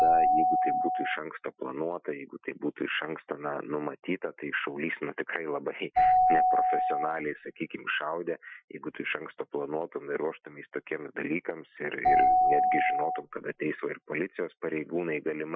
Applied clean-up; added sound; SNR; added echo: classical method Wiener filter.